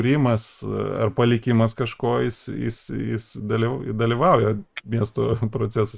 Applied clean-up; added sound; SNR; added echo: neural mask model RNNoise.